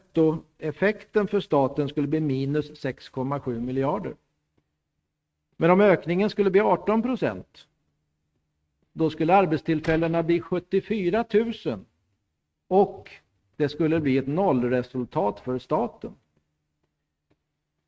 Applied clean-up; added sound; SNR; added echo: neural mask model RNNoise.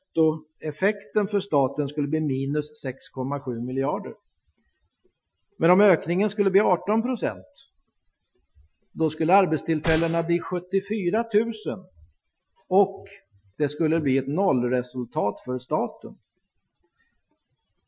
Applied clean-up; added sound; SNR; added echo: classical method Wiener filter.